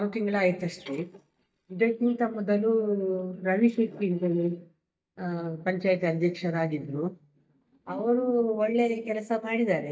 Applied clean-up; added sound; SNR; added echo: neural mask model DeepFilterNet 3.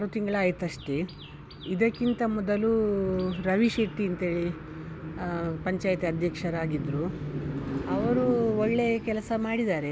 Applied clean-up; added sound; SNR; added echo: none; none; none; none.